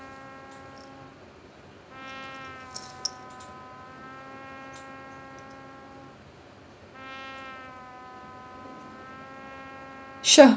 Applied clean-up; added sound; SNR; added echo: none; Trumpet; 17 dB; none.